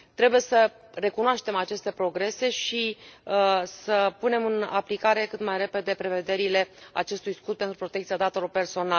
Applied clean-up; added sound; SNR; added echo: none; none; none; none.